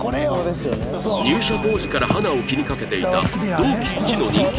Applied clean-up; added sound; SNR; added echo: none; Walk, footsteps; 11 dB; none.